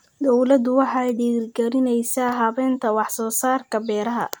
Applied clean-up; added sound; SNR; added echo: none; none; none; none.